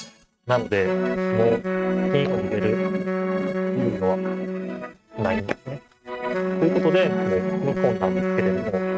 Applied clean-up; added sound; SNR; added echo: neural mask model RNNoise.